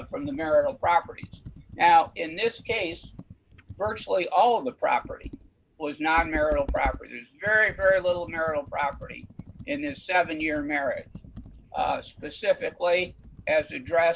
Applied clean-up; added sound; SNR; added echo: none; Computer keyboard; 16 dB; none.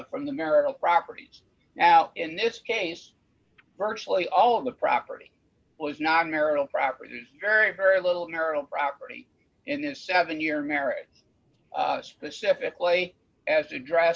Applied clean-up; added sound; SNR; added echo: none; none; none; none.